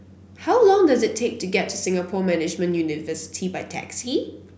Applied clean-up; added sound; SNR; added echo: none; none; none; none.